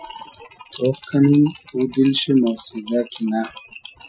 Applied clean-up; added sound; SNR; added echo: classical method Wiener filter.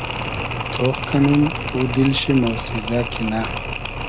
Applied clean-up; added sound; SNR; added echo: none; Mechanisms; 5 dB; none.